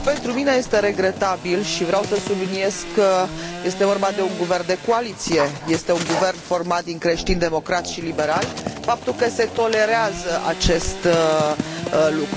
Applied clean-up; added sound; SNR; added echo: none; Dog + Sawing / Engine; 10 dB; none.